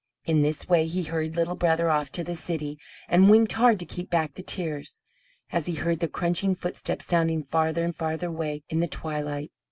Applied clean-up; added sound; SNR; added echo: none; none; none; none.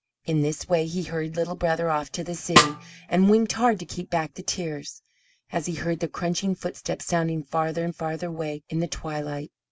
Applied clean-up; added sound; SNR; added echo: none; Snare drum; -2 dB; none.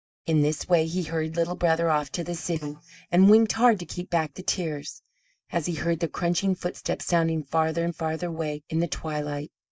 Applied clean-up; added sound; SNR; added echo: neural mask model DeepFilterNet 3.